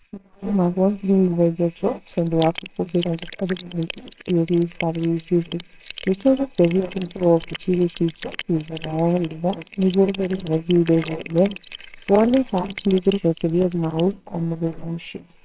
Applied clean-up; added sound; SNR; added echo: neural separator model SepFormer WHAMR!.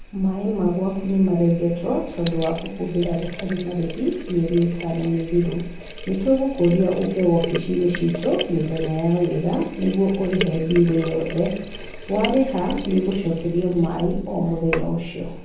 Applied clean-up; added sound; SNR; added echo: none; Sink (filling or washing); 11 dB; reverberation time 0.7 s.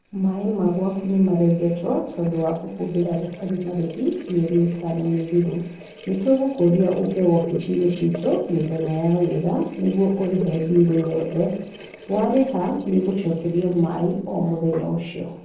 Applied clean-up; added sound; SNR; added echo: neural separator model SepFormer DNS4.